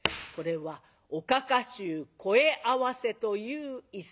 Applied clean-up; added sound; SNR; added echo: none; none; none; none.